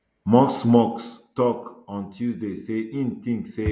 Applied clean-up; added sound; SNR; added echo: none; none; none; none.